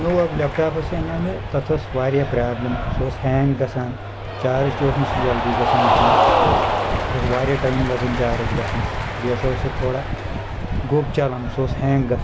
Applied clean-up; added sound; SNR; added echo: none; Cheering; 3 dB; none.